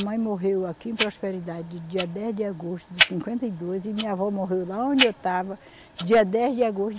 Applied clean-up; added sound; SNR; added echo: none; Tick-tock; 7 dB; none.